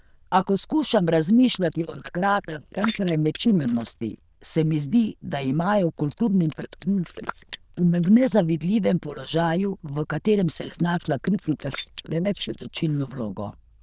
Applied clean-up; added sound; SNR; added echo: neural diffusion model UNIVERSE++.